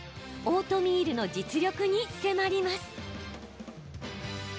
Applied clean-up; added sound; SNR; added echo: none; none; none; none.